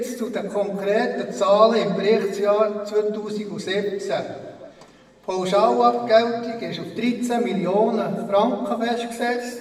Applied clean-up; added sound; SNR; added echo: none; none; none; reverberation time 1.2 s.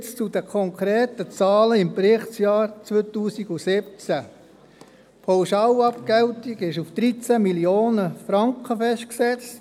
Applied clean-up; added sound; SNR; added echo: none; none; none; none.